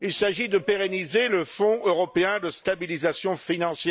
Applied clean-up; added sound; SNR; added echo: neural mask model DeepFilterNet 3.